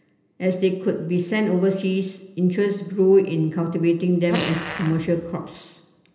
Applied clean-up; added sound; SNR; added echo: none; Fart; 9 dB; reverberation time 0.8 s.